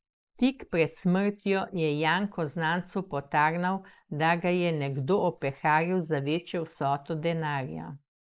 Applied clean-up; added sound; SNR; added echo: neural mask model Resemble Enhance denoiser.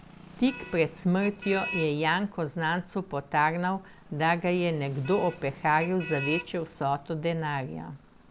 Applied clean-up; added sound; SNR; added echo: none; Motor vehicle (road); 14 dB; none.